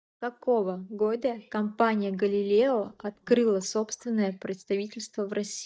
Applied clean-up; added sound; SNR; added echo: neural mask model DeepFilterNet 3.